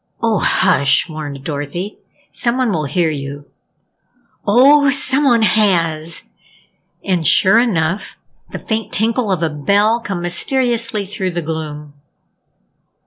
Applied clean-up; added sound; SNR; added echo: none; none; none; none.